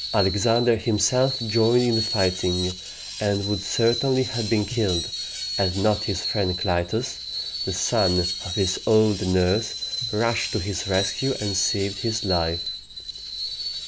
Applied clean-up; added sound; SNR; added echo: none; Screech; 7 dB; none.